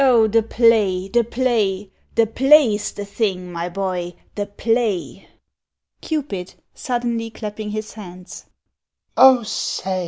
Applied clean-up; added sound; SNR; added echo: none; none; none; none.